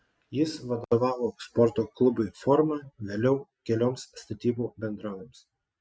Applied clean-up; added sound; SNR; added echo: none; none; none; none.